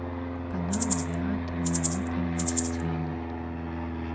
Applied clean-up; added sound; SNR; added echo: none; Rattle (instrument) + Fixed-wing aircraft, airplane; -5 dB; none.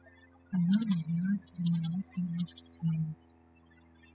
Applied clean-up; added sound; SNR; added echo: classical method spectral subtraction.